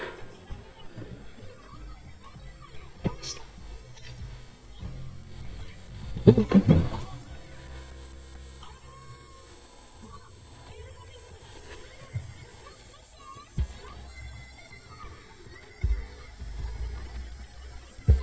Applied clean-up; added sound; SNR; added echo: neural mask model DeepFilterNet 3.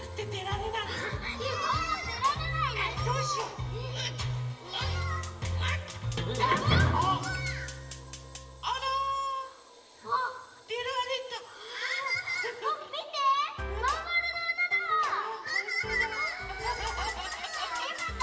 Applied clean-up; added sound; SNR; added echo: none; Fire; 19 dB; reverberation time 1.1 s.